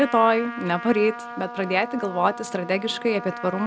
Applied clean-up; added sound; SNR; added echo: none; Trumpet; 12 dB; none.